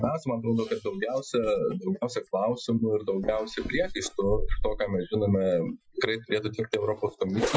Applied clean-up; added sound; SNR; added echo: classical method Wiener filter.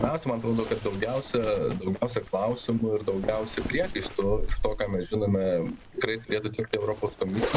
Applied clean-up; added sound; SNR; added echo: none; Zipper (clothing); 7 dB; none.